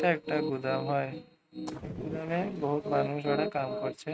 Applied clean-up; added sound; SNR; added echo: neural mask model RNNoise.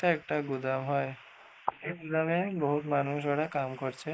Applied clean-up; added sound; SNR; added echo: neural mask model Resemble Enhance denoiser.